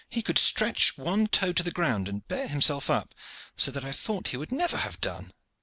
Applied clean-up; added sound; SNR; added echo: none; none; none; none.